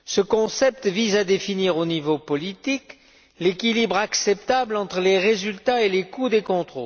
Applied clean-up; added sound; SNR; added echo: none; none; none; none.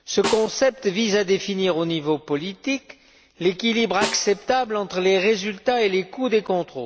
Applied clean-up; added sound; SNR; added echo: none; Snare drum; 13 dB; none.